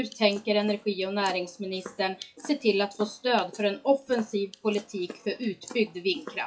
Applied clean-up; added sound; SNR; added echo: classical method WPE with log-MMSE.